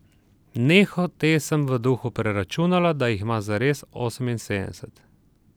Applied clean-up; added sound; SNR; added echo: none; none; none; none.